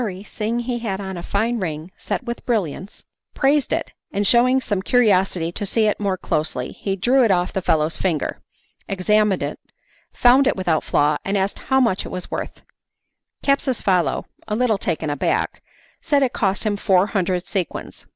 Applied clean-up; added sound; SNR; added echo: none; none; none; none.